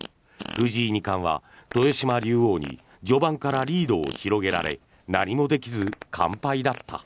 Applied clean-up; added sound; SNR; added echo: none; Fart; 18 dB; none.